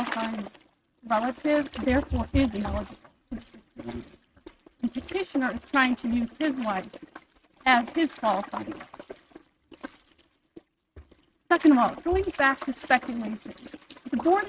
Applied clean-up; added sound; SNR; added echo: neural mask model RNNoise.